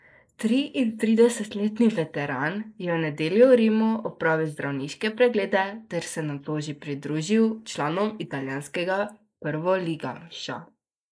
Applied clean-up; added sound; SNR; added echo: neural mask model Resemble Enhance denoiser.